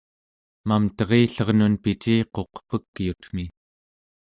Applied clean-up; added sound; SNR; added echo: none; none; none; none.